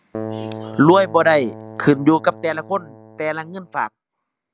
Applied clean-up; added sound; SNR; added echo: none; Keyboard (musical); 14 dB; none.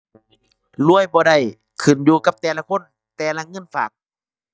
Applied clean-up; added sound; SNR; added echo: neural mask model DeepFilterNet 3.